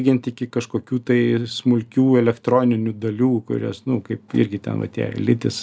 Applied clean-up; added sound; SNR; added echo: none; none; none; none.